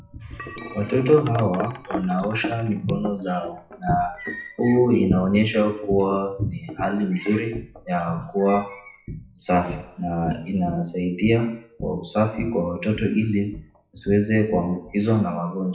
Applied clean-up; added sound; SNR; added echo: classical method WPE with log-MMSE.